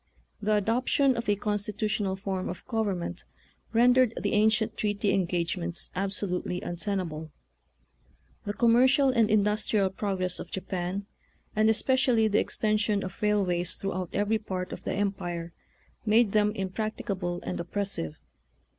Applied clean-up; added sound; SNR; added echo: none; none; none; none.